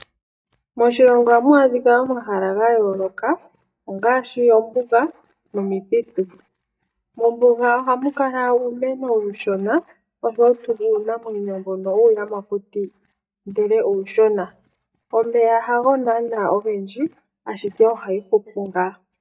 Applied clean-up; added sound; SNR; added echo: neural mask model DeepFilterNet 3.